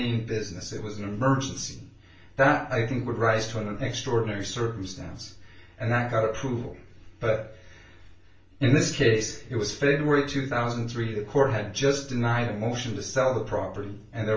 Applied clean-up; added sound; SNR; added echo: none; none; none; reverberation time 0.3 s.